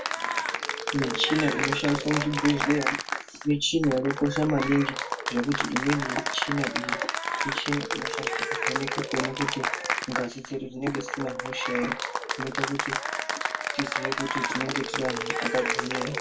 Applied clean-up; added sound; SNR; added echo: none; Applause / Cheering; 1 dB; reverberation time 0.2 s.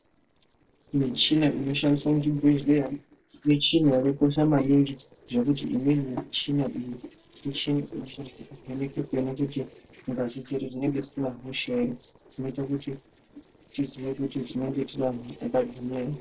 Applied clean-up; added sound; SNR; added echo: neural separator model SepFormer DNS4.